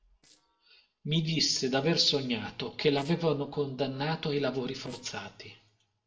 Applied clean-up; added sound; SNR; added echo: neural separator model SepFormer DNS4.